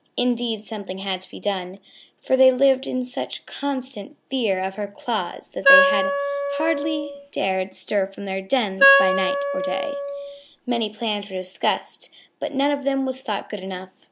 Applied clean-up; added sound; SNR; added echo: none; Wind instrument, woodwind instrument; -3 dB; none.